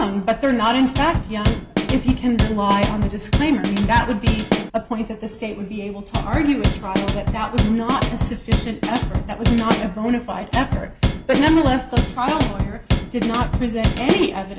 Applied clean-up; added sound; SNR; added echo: none; Drum kit; 0 dB; none.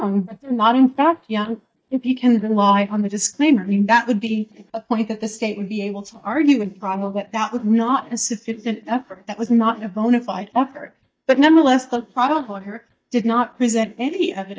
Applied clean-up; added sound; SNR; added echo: neural mask model DeepFilterNet 3.